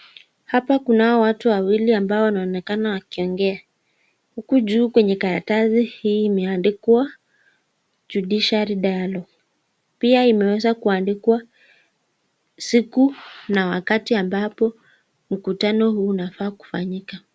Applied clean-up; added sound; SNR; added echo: none; none; none; none.